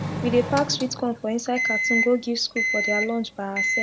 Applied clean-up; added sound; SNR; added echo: none; Microwave oven; 2 dB; none.